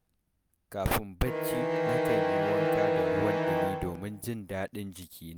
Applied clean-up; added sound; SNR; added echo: none; Bowed string instrument; -5 dB; none.